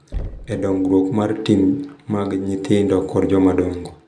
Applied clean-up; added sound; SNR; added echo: none; Knock; 17 dB; none.